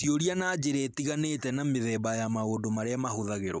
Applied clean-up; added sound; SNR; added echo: none; none; none; none.